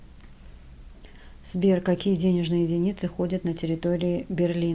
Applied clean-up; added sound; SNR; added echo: none; none; none; none.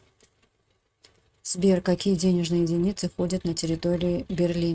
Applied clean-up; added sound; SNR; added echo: neural mask model RNNoise.